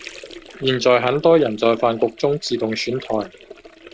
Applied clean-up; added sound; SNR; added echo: neural mask model RNNoise.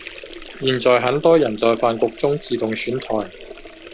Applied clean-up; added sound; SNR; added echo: none; Sink (filling or washing) / Water; 17 dB; none.